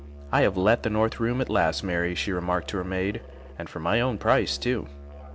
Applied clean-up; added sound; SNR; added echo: none; Musical instrument; 15 dB; none.